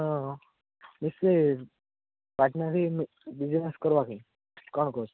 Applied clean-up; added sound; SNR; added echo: none; none; none; none.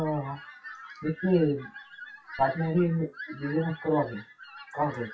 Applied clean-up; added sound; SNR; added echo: classical method WPE with log-MMSE.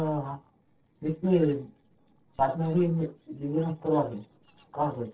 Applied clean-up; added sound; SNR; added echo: neural separator model SepFormer DNS4.